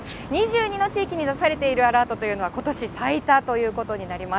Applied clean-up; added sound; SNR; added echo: none; none; none; none.